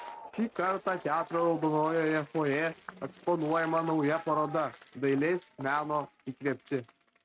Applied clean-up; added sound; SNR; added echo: neural mask model RNNoise.